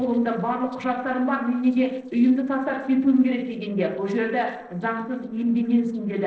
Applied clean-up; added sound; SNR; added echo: neural separator model SepFormer DNS4.